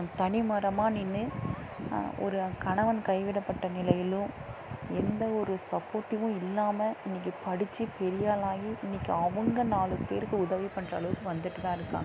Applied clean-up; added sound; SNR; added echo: none; none; none; none.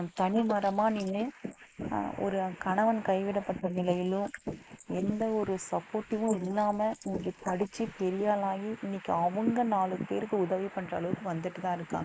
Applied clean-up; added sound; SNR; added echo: neural mask model Resemble Enhance denoiser.